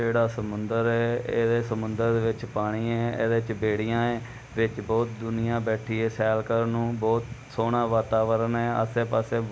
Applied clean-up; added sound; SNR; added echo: none; none; none; none.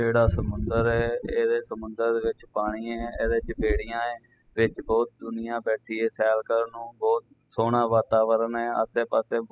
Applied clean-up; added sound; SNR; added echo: classical method spectral subtraction.